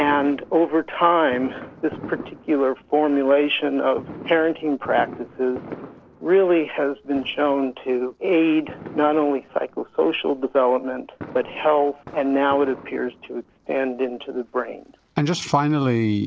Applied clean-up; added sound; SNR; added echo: none; Fireworks; 19 dB; none.